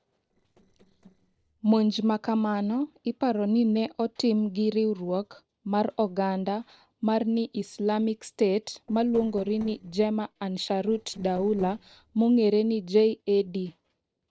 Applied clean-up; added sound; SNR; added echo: neural separator model SepFormer DNS4.